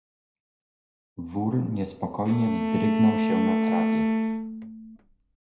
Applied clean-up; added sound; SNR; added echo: none; Bowed string instrument; -3 dB; reverberation time 0.7 s.